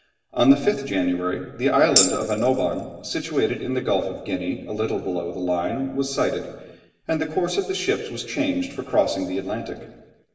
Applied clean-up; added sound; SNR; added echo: none; Tambourine; 2 dB; reverberation time 1.1 s.